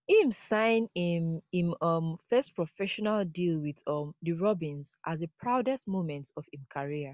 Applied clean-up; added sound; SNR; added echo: none; none; none; none.